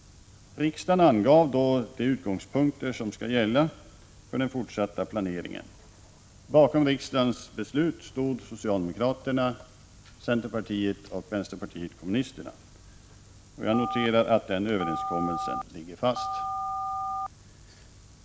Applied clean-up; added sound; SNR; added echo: none; Telephone; 5 dB; none.